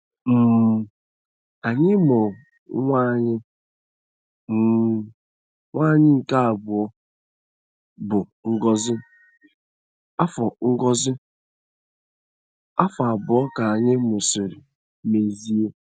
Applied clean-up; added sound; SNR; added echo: none; none; none; none.